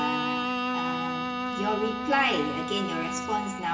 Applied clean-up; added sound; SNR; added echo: none; Bowed string instrument; 1 dB; reverberation time 0.9 s.